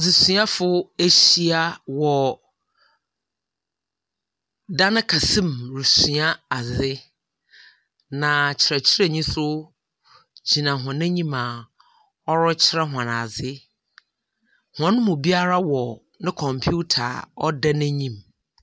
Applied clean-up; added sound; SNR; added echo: none; none; none; none.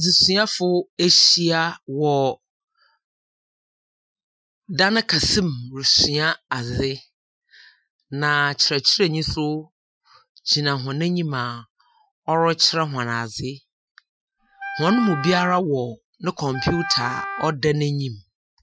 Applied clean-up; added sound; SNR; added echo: classical method Wiener filter.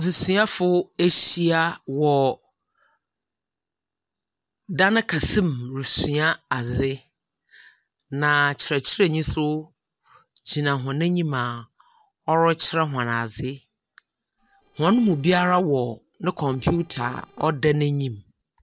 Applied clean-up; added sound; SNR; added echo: neural separator model SepFormer DNS4.